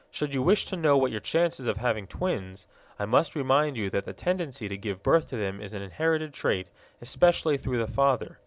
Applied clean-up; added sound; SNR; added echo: none; none; none; none.